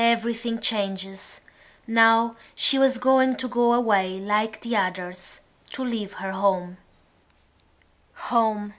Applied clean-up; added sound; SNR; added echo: none; none; none; none.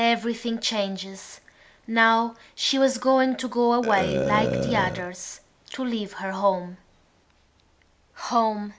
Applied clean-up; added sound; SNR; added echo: none; Burping, eructation; 5 dB; none.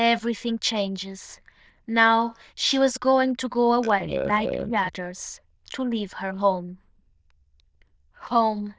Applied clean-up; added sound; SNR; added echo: neural diffusion model UNIVERSE++.